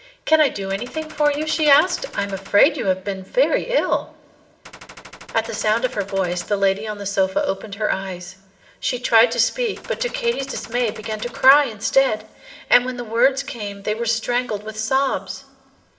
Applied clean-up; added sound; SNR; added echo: none; Gunshot, gunfire; 17 dB; reverberation time 1.4 s.